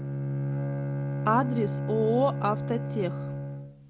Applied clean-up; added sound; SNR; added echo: none; Bowed string instrument; 1 dB; none.